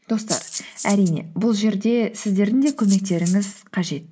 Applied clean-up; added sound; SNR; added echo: neural mask model RNNoise.